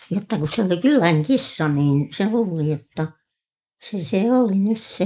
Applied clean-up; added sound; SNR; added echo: neural mask model Resemble Enhance denoiser.